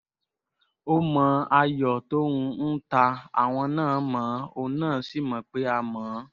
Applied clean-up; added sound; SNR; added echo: neural mask model Resemble Enhance denoiser.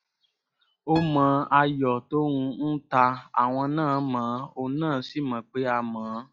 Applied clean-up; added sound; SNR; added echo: classical method log-MMSE.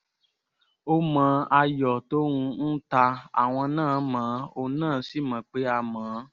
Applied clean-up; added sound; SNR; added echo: none; none; none; none.